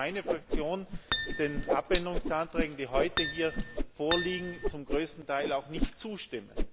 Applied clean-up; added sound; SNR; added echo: none; Acoustic guitar + Whoosh, swoosh, swish; -1 dB; none.